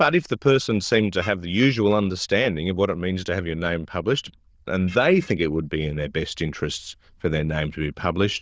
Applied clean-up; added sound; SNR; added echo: neural diffusion model UNIVERSE++.